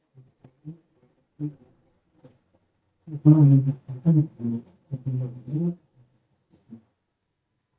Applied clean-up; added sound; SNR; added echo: neural mask model DeepFilterNet 3.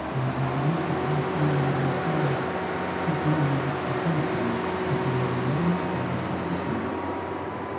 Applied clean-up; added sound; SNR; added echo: none; Truck; -1 dB; reverberation time 0.9 s.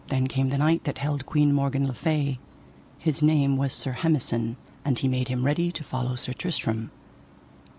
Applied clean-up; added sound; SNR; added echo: none; none; none; none.